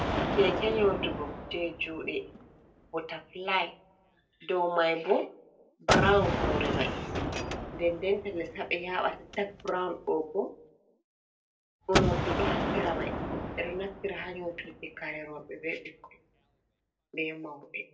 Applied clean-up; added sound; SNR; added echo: none; Gunshot, gunfire; 3 dB; reverberation time 0.2 s.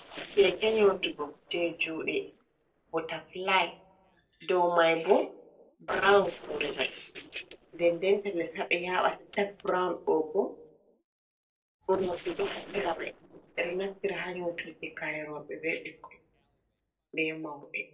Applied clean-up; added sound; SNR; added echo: neural separator model SepFormer DNS4.